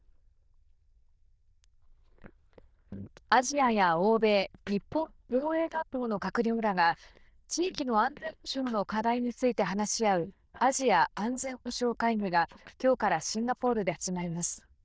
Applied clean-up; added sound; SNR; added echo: neural diffusion model UNIVERSE++.